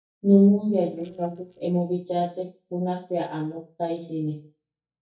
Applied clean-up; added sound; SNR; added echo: neural mask model DeepFilterNet 3.